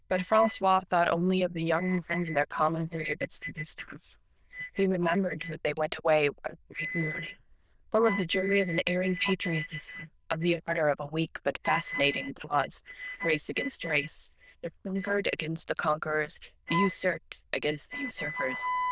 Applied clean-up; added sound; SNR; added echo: neural diffusion model UNIVERSE++.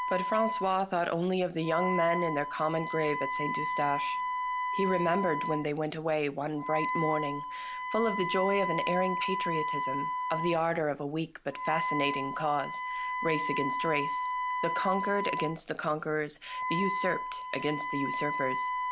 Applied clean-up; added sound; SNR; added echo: none; Wind instrument, woodwind instrument; 2 dB; none.